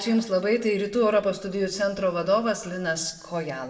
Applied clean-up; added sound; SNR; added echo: none; none; none; reverberation time 0.9 s.